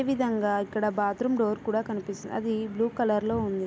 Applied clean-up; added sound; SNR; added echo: none; none; none; none.